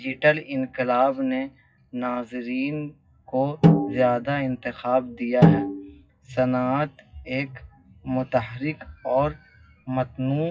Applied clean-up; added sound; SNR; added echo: classical method WPE with log-MMSE.